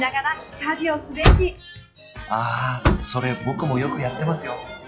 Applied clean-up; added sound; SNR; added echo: classical method log-MMSE.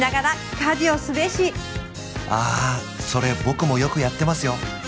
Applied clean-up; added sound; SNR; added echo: none; none; none; none.